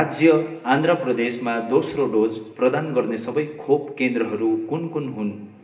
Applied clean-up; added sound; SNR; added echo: none; none; none; reverberation time 1.0 s.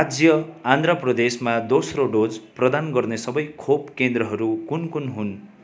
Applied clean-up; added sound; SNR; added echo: none; none; none; none.